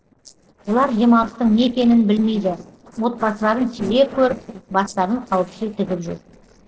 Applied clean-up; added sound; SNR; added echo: neural separator model SepFormer DNS4.